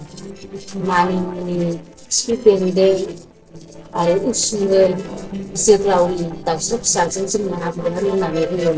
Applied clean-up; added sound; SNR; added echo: neural separator model SepFormer DNS4.